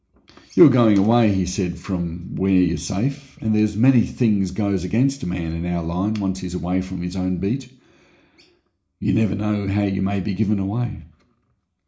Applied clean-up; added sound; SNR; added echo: none; none; none; reverberation time 0.4 s.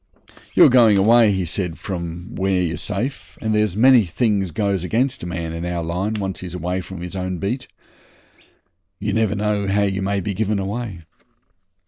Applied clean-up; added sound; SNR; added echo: none; none; none; none.